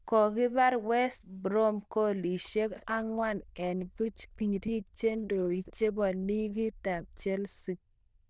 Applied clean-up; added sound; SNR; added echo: neural diffusion model UNIVERSE++.